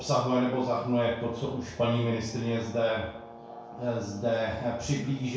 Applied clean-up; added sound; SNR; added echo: none; Brass instrument; 20 dB; reverberation time 0.6 s.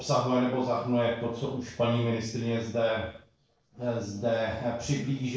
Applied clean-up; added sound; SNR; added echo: neural separator model SepFormer DNS4.